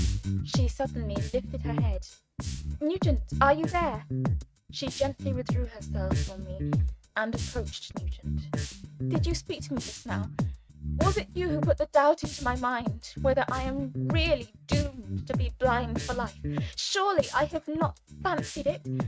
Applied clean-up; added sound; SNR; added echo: neural mask model RNNoise.